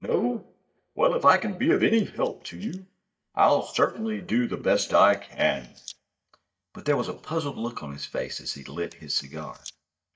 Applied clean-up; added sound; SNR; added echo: neural mask model DeepFilterNet 3.